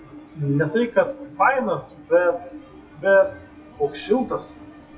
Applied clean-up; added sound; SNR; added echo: classical method WPE with log-MMSE.